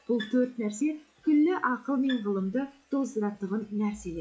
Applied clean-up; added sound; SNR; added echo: classical method log-MMSE.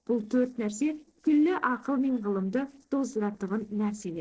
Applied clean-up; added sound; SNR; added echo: neural separator model SepFormer DNS4.